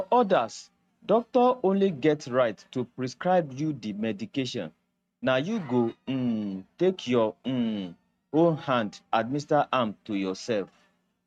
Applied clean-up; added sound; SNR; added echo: neural mask model RNNoise.